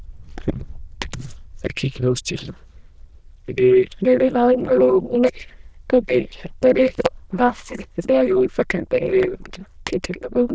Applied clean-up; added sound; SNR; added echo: neural diffusion model UNIVERSE++.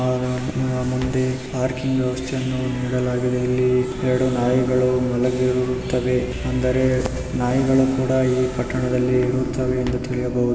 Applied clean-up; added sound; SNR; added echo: none; Walk, footsteps; 15 dB; none.